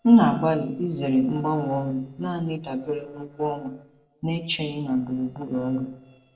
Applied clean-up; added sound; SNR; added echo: neural separator model SepFormer DNS4.